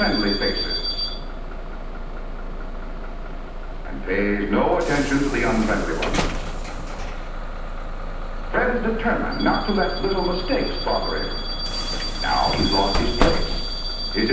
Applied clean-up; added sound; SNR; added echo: none; Bus / Alarm; 1 dB; reverberation time 0.9 s.